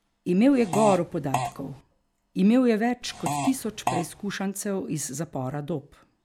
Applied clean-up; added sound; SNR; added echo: none; Fart; 6 dB; none.